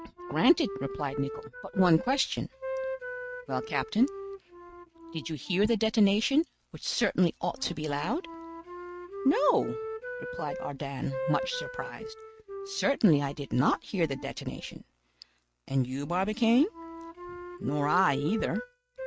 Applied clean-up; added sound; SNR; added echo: neural mask model RNNoise.